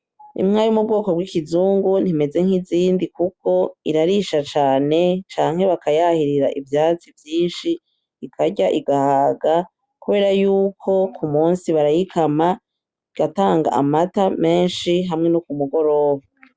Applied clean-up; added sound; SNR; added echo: none; none; none; none.